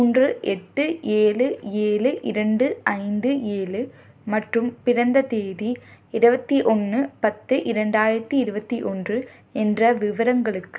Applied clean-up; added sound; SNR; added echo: none; none; none; none.